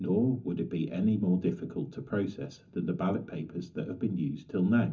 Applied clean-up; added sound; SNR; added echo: none; none; none; reverberation time 0.3 s.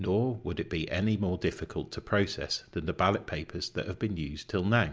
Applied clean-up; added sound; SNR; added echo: none; none; none; none.